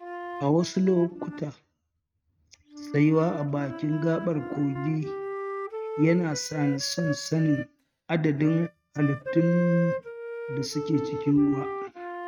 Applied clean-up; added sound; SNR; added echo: neural mask model RNNoise.